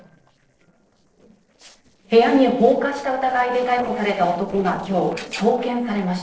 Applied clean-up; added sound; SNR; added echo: neural separator model SepFormer DNS4.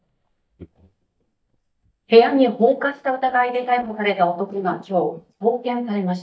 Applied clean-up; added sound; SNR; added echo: neural mask model DeepFilterNet 3.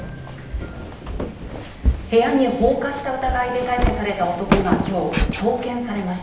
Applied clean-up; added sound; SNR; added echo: none; Walk, footsteps; 3 dB; reverberation time 0.8 s.